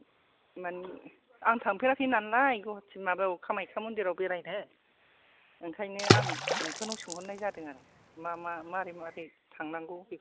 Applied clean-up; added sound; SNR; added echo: none; Water / Splash, splatter; -2 dB; none.